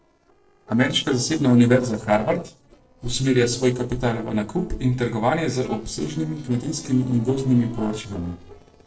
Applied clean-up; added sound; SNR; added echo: neural separator model SepFormer DNS4.